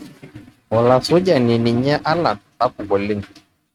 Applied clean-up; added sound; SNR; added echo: neural mask model RNNoise.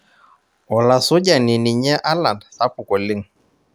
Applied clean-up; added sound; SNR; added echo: none; none; none; none.